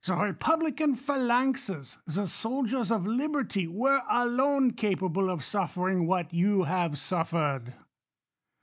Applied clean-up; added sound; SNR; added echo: none; none; none; none.